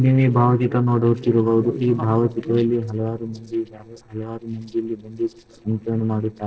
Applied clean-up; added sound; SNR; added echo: neural separator model SepFormer DNS4.